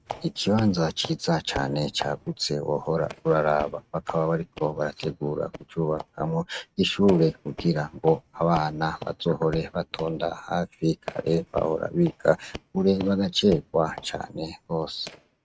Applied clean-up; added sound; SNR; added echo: neural mask model RNNoise.